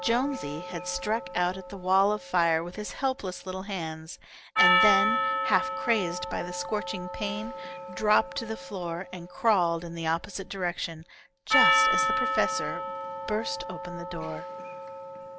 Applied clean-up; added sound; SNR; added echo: none; Percussion; 1 dB; none.